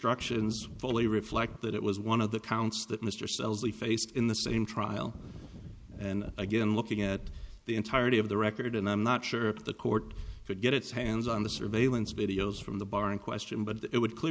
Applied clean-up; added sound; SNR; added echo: none; Wind; 13 dB; none.